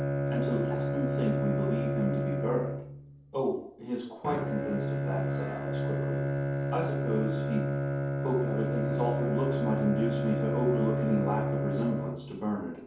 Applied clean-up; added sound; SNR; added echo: none; Bowed string instrument; -2 dB; reverberation time 0.7 s.